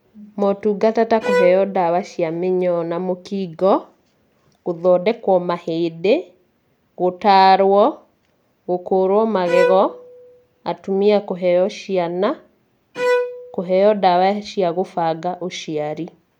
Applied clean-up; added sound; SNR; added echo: none; Bowed string instrument; 7 dB; none.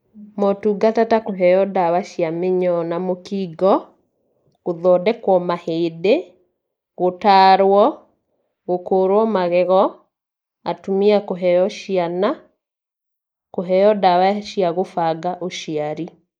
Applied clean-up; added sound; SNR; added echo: neural mask model Resemble Enhance denoiser.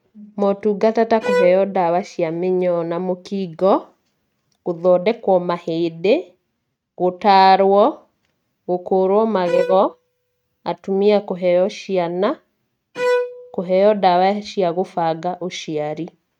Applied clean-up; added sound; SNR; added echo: neural mask model RNNoise.